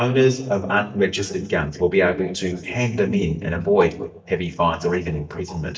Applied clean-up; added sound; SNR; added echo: neural mask model DeepFilterNet 3.